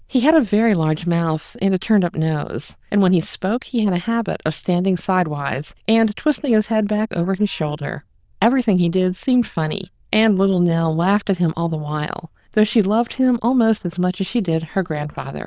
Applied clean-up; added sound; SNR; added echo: neural diffusion model UNIVERSE++.